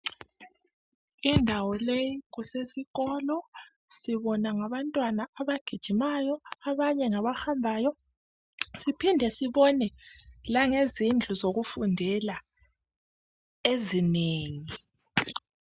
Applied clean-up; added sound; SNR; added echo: none; none; none; none.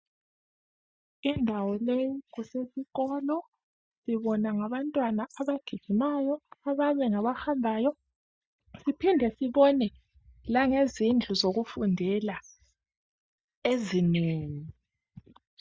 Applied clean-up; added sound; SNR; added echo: neural mask model DeepFilterNet 3.